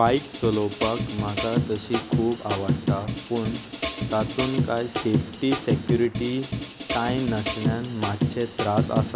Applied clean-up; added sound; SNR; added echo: none; Drum kit; 1 dB; none.